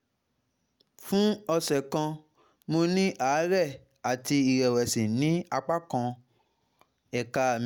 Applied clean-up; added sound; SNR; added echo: none; none; none; none.